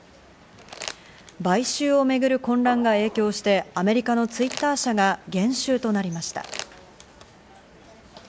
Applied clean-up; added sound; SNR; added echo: none; Crumpling, crinkling + Printer / Engine; 18 dB; none.